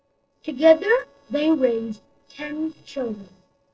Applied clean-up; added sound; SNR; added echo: neural separator model SepFormer DNS4.